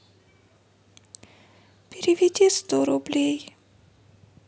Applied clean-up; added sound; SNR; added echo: none; none; none; none.